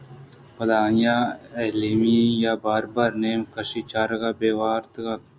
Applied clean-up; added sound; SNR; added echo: none; none; none; none.